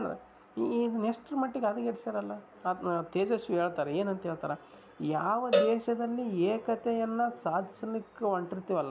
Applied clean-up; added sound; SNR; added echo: none; Cowbell; 2 dB; none.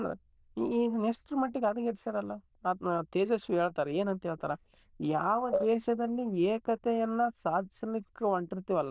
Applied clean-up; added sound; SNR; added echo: neural diffusion model UNIVERSE++.